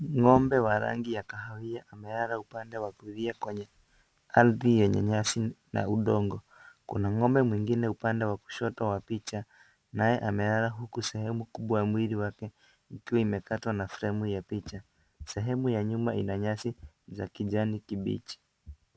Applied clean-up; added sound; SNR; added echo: none; none; none; none.